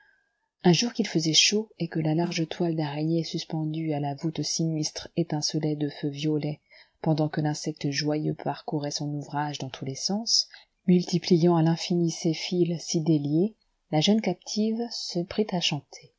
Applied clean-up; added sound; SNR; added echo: neural mask model RNNoise.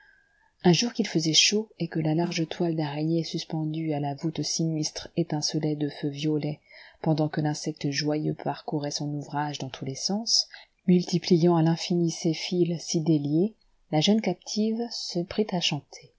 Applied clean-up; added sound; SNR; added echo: none; Snare drum; 14 dB; none.